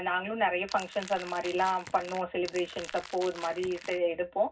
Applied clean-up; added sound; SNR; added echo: none; Crackle; 15 dB; reverberation time 0.4 s.